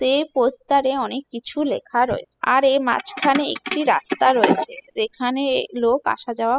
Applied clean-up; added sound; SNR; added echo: classical method spectral subtraction.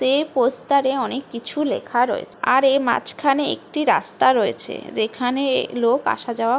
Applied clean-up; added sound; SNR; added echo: none; none; none; none.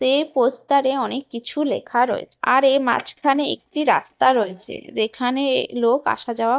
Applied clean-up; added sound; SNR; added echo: neural mask model DeepFilterNet 3.